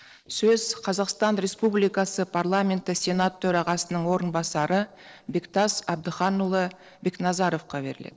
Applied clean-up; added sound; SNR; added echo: neural separator model SepFormer DNS4.